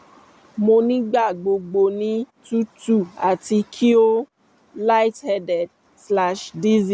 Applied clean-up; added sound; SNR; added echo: none; none; none; none.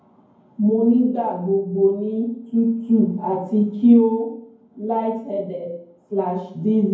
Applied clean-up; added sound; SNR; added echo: none; none; none; reverberation time 0.9 s.